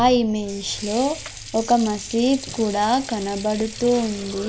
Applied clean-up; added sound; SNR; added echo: none; Sink (filling or washing) / Water; 14 dB; none.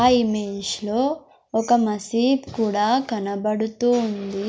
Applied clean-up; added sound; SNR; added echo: none; none; none; none.